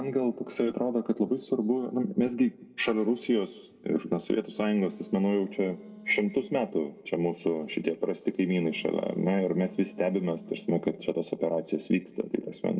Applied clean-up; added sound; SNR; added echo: none; Wind instrument, woodwind instrument; 20 dB; reverberation time 1.1 s.